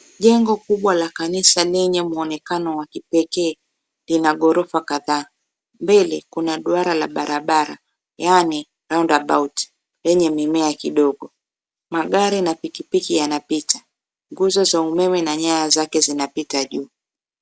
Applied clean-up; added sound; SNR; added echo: none; none; none; none.